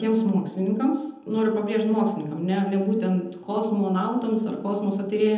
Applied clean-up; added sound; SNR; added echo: none; none; none; reverberation time 0.9 s.